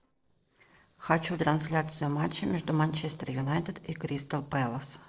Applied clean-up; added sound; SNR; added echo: neural separator model SepFormer DNS4.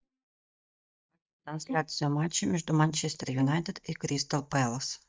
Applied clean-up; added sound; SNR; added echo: neural mask model DeepFilterNet 3.